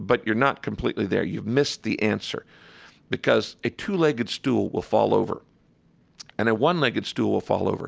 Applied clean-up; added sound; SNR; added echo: none; none; none; none.